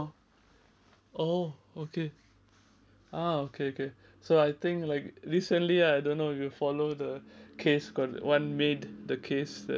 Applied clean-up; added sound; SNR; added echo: none; none; none; none.